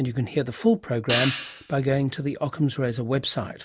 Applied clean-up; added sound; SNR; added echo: none; Hi-hat; 8 dB; none.